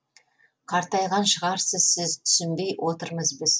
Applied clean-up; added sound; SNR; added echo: none; none; none; none.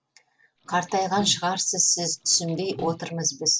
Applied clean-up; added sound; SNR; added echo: none; Liquid; 15 dB; none.